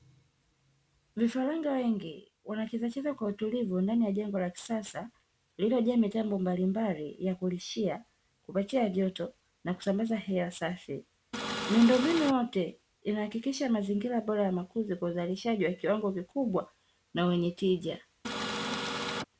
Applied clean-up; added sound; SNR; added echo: none; Printer; 3 dB; none.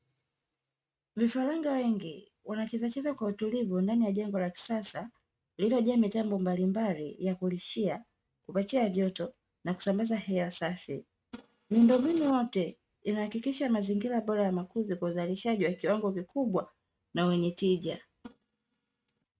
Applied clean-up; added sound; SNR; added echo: neural mask model RNNoise.